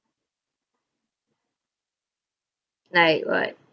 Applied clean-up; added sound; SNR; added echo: none; none; none; none.